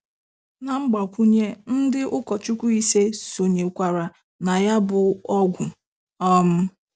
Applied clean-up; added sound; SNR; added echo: none; none; none; none.